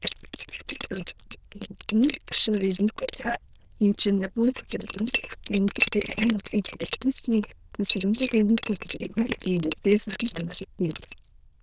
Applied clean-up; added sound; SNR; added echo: neural diffusion model UNIVERSE++.